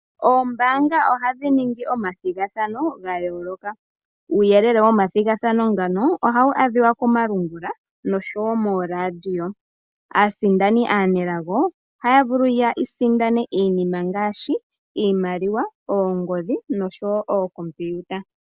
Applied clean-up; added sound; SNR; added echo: none; none; none; none.